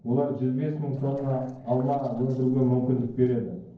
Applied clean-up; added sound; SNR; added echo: neural separator model SepFormer DNS4.